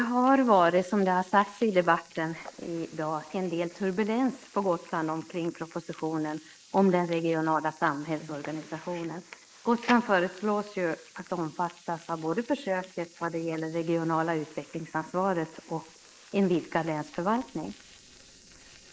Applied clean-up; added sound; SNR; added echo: neural mask model Resemble Enhance denoiser.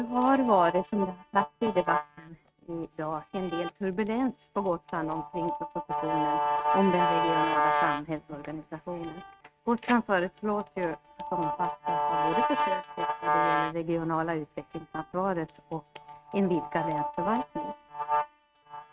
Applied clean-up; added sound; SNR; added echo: neural mask model RNNoise.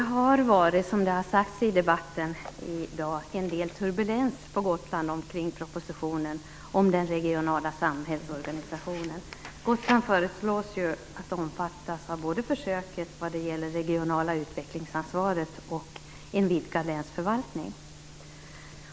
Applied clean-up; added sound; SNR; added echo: none; none; none; none.